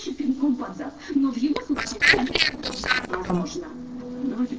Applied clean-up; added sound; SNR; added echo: neural separator model SepFormer DNS4.